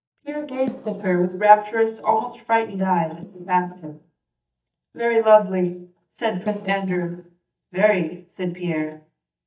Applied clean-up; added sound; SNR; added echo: neural mask model DeepFilterNet 3.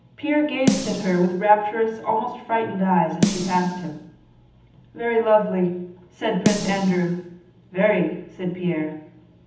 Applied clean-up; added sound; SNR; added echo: none; Snare drum; 6 dB; reverberation time 0.8 s.